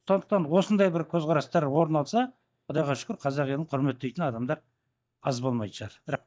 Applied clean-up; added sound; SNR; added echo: neural mask model DeepFilterNet 3.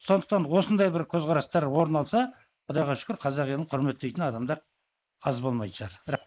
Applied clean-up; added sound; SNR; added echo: neural mask model Resemble Enhance denoiser.